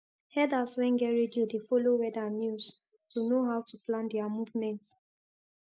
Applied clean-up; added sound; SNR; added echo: none; none; none; none.